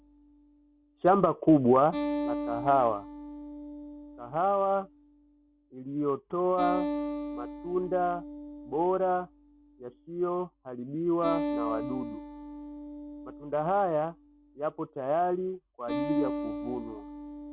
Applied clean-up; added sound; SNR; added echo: none; Acoustic guitar; 8 dB; none.